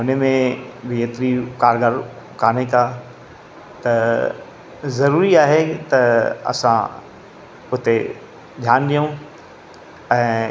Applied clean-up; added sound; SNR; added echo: none; none; none; none.